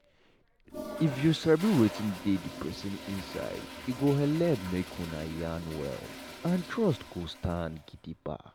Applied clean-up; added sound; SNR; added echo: none; Toilet flush; 13 dB; none.